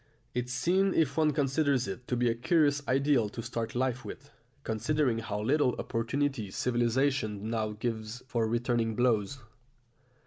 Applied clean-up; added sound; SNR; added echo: none; none; none; none.